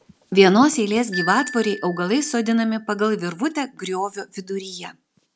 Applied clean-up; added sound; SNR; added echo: none; Marimba, xylophone; 17 dB; none.